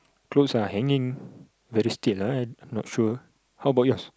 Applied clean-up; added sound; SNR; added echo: none; none; none; none.